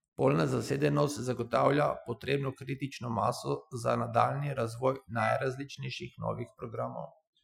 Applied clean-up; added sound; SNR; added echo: classical method Wiener filter.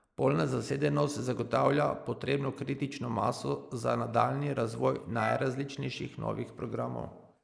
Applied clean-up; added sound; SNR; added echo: neural mask model Resemble Enhance denoiser.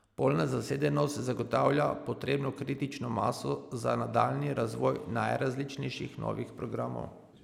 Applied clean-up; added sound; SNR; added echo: none; none; none; none.